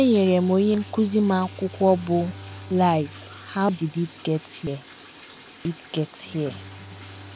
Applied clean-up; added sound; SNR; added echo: none; Bowed string instrument + Bathtub (filling or washing); 17 dB; none.